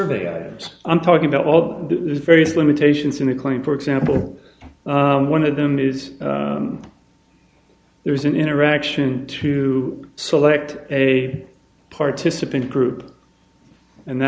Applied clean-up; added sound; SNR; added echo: none; none; none; none.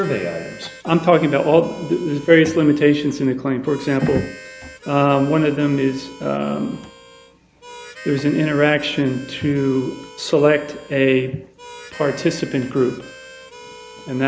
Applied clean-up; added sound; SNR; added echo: none; Harmonica; 20 dB; none.